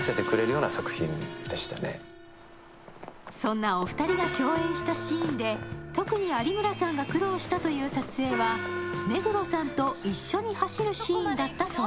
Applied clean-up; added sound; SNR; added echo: none; Gong; 9 dB; none.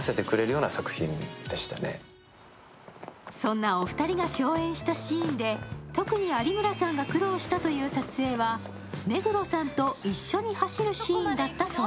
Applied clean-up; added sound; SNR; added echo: none; none; none; none.